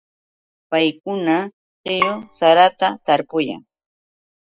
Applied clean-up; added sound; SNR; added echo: classical method spectral subtraction.